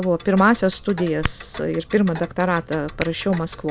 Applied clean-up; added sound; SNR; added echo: none; Hands + Tick; 13 dB; none.